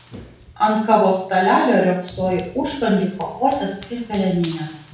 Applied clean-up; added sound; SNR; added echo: none; Run; 20 dB; reverberation time 0.6 s.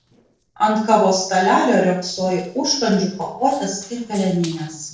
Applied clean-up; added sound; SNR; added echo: neural separator model SepFormer DNS4.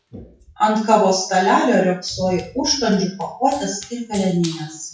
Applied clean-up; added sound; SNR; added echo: classical method WPE with log-MMSE.